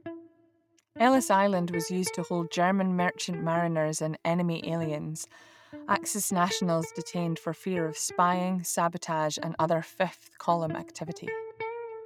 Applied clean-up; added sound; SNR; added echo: neural mask model RNNoise.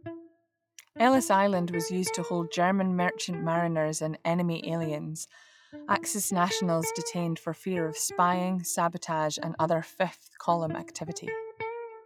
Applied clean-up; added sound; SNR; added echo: classical method log-MMSE.